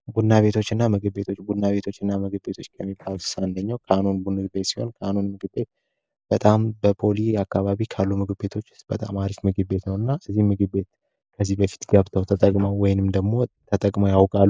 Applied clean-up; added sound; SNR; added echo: neural mask model Resemble Enhance denoiser.